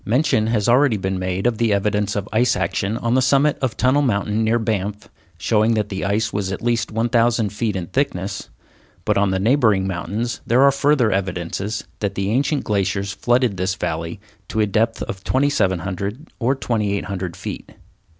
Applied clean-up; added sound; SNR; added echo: none; none; none; none.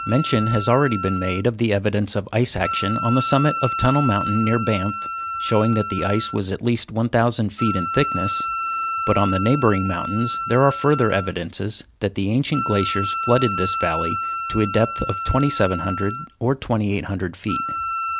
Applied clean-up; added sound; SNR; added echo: none; Wind instrument, woodwind instrument; 6 dB; none.